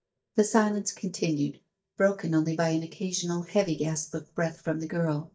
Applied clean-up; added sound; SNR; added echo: neural mask model DeepFilterNet 3.